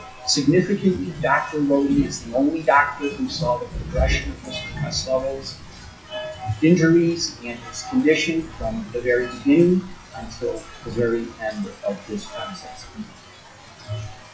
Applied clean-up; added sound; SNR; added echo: classical method WPE with log-MMSE.